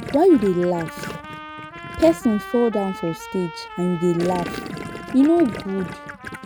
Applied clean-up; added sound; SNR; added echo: none; Gurgling + Trumpet; 12 dB; none.